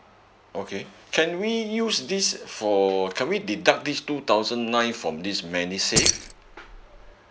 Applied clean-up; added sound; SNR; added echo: none; Keys jangling; 1 dB; none.